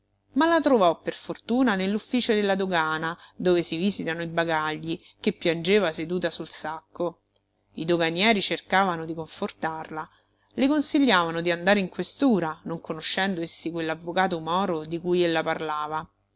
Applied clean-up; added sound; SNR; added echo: none; none; none; none.